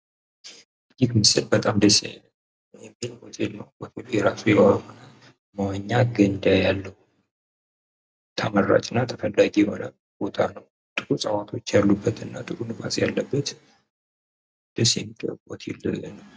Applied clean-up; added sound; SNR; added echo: none; none; none; none.